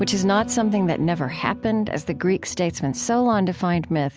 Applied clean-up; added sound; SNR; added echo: none; none; none; none.